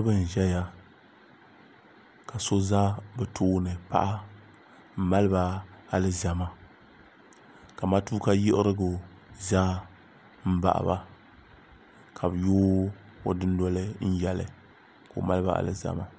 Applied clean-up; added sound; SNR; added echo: none; none; none; none.